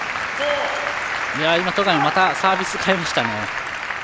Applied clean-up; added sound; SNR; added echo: none; Wind instrument, woodwind instrument; 17 dB; none.